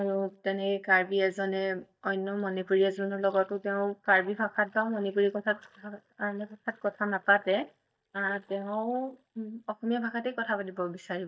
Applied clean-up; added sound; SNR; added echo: neural mask model DeepFilterNet 3.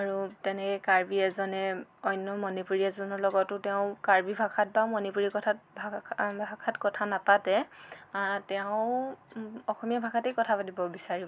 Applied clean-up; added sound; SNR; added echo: none; none; none; none.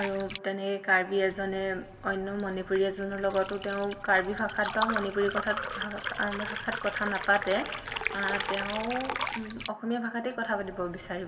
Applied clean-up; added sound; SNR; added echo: none; Liquid; 7 dB; reverberation time 1.6 s.